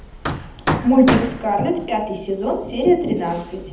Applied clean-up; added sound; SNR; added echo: none; Hammer; 7 dB; reverberation time 0.8 s.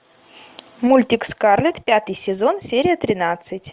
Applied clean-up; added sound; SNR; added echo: none; none; none; none.